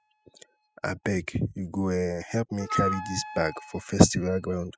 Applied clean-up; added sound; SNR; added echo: classical method spectral subtraction.